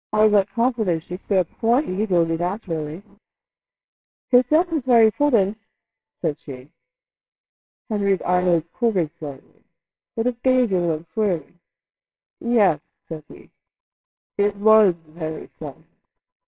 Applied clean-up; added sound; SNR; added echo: neural separator model SepFormer WHAMR!.